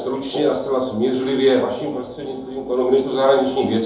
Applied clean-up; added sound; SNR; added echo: none; none; none; reverberation time 2.6 s.